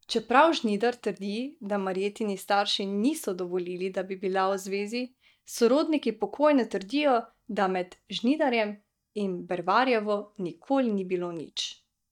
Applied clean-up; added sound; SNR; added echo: neural mask model DeepFilterNet 3.